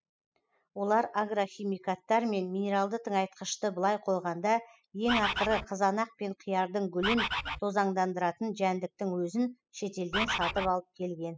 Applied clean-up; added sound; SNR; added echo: classical method spectral subtraction.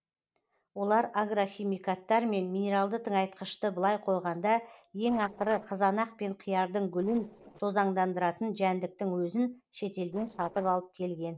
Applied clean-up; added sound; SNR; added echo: neural separator model SepFormer DNS4.